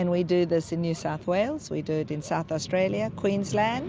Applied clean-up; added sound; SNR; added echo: none; none; none; none.